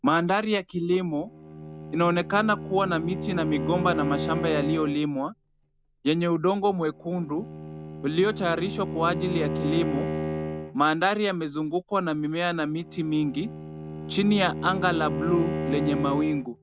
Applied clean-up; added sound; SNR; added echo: none; Bowed string instrument; 7 dB; none.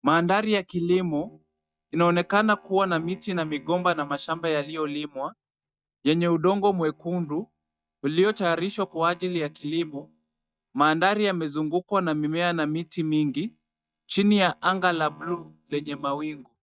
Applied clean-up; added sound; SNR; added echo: neural mask model DeepFilterNet 3.